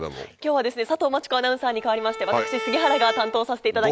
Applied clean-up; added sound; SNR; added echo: none; Bowed string instrument; 9 dB; none.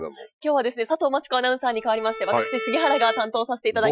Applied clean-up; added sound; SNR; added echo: classical method Wiener filter.